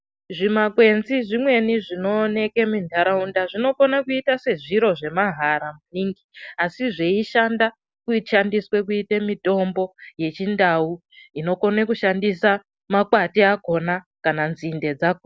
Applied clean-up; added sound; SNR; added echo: none; none; none; none.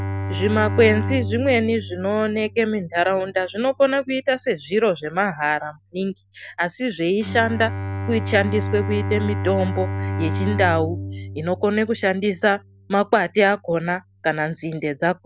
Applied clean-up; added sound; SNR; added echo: none; Bowed string instrument; 7 dB; none.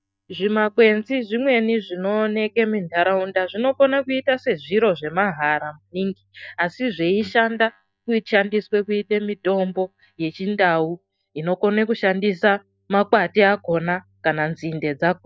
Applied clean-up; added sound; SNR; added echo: neural mask model DeepFilterNet 3.